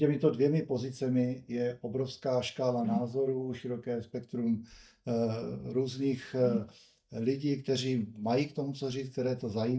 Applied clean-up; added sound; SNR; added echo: neural mask model DeepFilterNet 3.